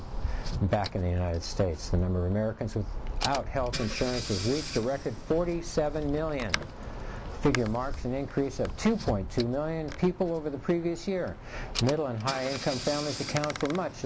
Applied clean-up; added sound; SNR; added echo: none; Wind + Engine / Car; 8 dB; none.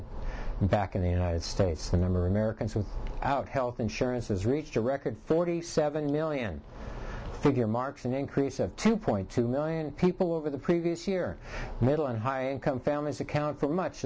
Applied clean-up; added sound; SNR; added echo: none; none; none; none.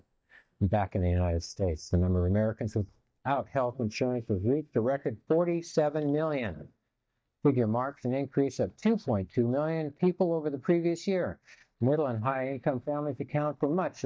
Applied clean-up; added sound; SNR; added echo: neural mask model DeepFilterNet 3.